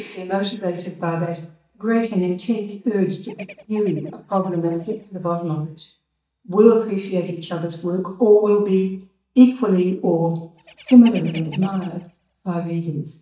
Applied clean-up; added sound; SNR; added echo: neural mask model DeepFilterNet 3.